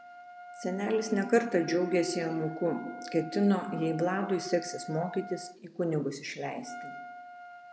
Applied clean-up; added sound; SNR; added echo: none; Trumpet; 14 dB; none.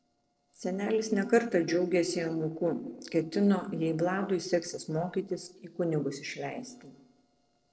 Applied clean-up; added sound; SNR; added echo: neural separator model SepFormer DNS4.